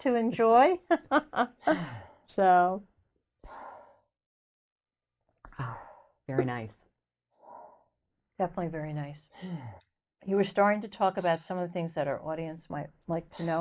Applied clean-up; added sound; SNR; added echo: neural mask model Resemble Enhance denoiser.